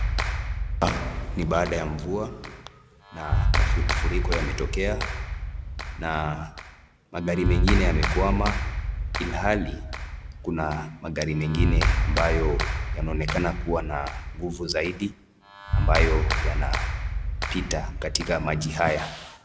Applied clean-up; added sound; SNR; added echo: none; Clapping; -2 dB; none.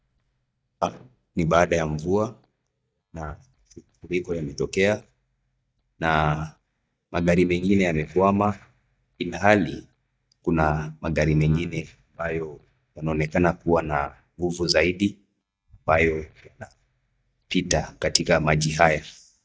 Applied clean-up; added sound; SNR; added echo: neural mask model DeepFilterNet 3.